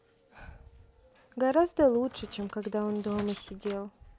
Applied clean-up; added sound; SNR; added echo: none; Squeak; 17 dB; none.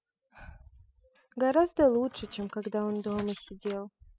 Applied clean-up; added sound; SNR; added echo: classical method spectral subtraction.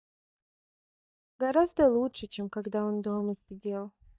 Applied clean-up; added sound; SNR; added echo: neural mask model DeepFilterNet 3.